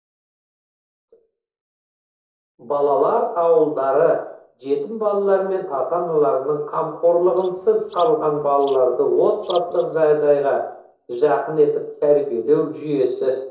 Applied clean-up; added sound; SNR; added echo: neural separator model SepFormer DNS4.